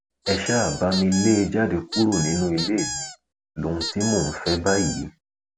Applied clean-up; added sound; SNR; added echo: none; Squeak; 8 dB; none.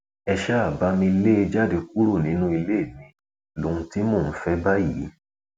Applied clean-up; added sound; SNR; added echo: none; none; none; none.